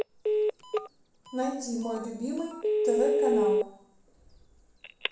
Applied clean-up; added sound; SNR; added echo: none; Telephone; -4 dB; reverberation time 0.7 s.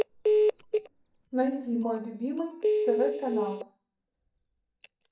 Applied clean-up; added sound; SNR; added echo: neural mask model DeepFilterNet 3.